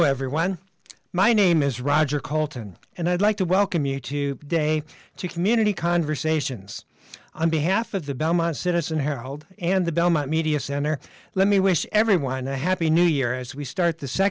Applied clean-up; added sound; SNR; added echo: none; none; none; none.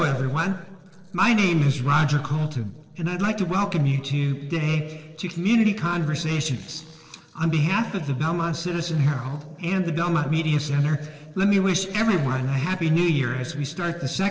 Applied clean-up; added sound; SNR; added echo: neural separator model SepFormer DNS4.